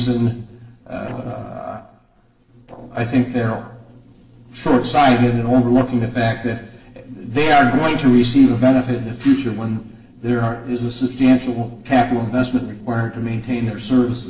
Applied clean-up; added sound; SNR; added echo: neural separator model SepFormer DNS4.